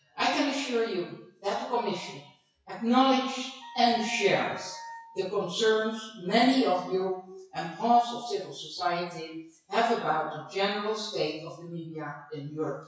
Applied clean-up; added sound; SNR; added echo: classical method WPE with log-MMSE.